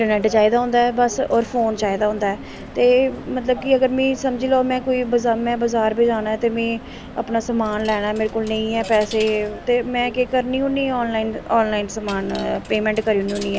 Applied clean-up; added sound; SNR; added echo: none; Coin (dropping); 17 dB; none.